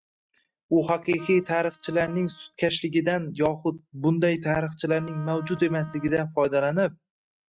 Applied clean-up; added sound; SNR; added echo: neural mask model RNNoise.